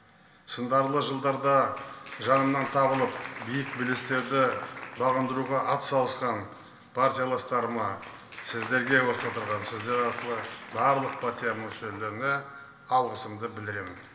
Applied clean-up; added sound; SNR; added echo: none; Applause; 14 dB; reverberation time 0.6 s.